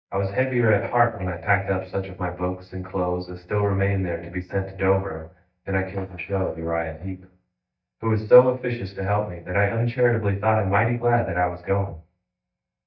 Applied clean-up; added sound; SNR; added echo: neural mask model DeepFilterNet 3.